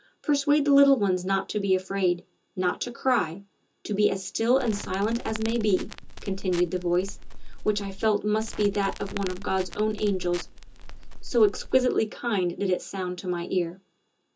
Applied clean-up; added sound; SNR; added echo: none; Crackle; 8 dB; reverberation time 0.2 s.